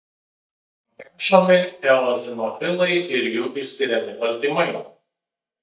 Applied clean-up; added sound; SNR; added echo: neural mask model DeepFilterNet 3.